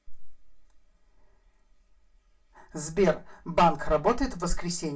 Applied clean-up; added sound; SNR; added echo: none; none; none; reverberation time 0.2 s.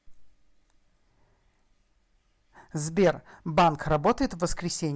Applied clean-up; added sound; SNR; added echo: none; none; none; none.